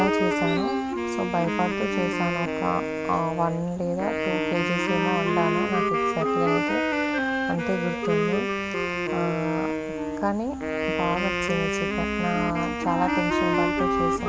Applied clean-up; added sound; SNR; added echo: none; Wind instrument, woodwind instrument + Wind instrument, woodwind instrument; -3 dB; none.